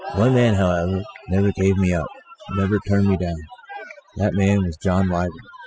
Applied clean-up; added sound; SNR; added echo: classical method spectral subtraction.